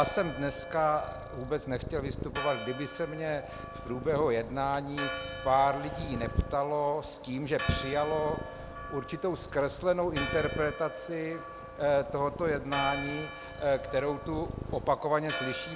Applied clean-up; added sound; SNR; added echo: none; Purr + Church bell; 8 dB; none.